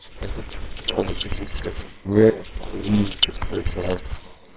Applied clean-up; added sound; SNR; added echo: neural separator model SepFormer WHAMR!.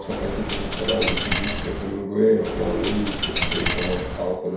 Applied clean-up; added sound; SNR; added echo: none; Coin (dropping); 2 dB; reverberation time 0.7 s.